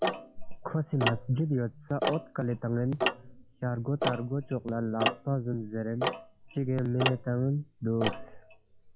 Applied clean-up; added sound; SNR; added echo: classical method log-MMSE.